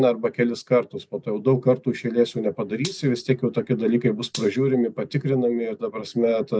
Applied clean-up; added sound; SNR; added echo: none; Gunshot, gunfire; 19 dB; none.